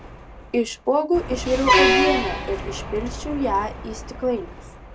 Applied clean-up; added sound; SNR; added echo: none; Truck; 0 dB; none.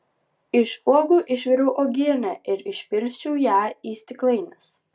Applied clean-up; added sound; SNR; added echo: none; none; none; none.